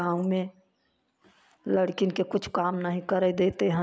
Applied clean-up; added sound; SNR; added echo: none; none; none; none.